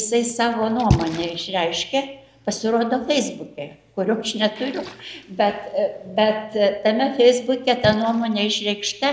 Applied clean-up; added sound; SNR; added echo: none; Splash, splatter; 12 dB; none.